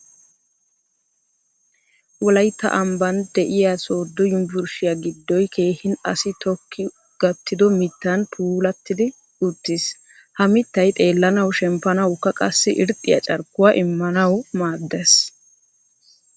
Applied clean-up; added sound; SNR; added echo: none; none; none; none.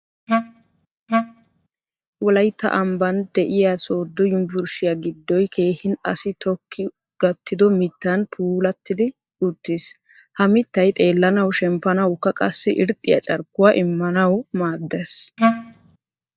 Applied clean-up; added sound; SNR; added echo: neural mask model DeepFilterNet 3.